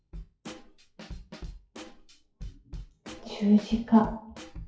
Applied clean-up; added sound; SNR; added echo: classical method WPE with log-MMSE.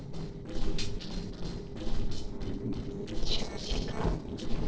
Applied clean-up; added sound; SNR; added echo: neural separator model SepFormer DNS4.